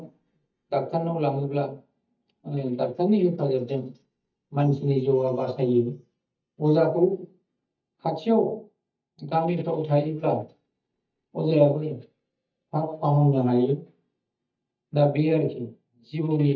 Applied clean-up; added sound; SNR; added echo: neural mask model DeepFilterNet 3.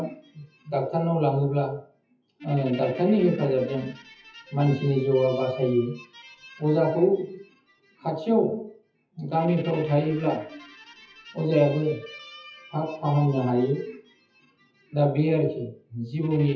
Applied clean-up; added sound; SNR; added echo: classical method WPE with log-MMSE.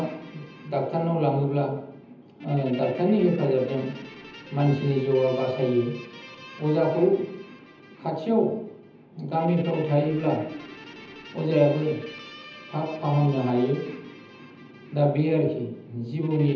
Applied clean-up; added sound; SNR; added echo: none; Guitar; 19 dB; reverberation time 0.8 s.